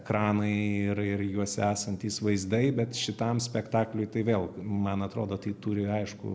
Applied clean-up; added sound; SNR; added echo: none; none; none; none.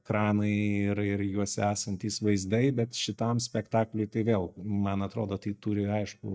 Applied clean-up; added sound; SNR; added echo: neural mask model DeepFilterNet 3.